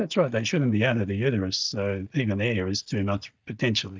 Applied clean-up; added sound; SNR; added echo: neural mask model DeepFilterNet 3.